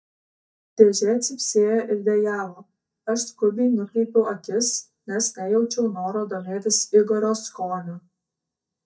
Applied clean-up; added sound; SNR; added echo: neural mask model DeepFilterNet 3.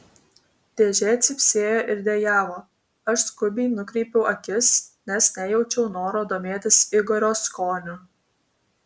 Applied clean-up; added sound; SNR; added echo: none; none; none; none.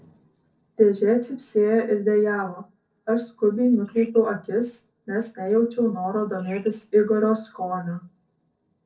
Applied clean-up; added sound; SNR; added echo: neural separator model SepFormer DNS4.